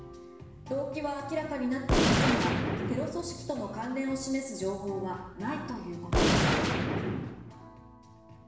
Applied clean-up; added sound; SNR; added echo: none; Gunshot, gunfire; -3 dB; reverberation time 0.9 s.